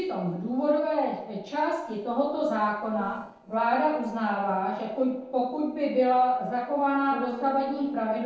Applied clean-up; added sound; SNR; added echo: neural separator model SepFormer DNS4.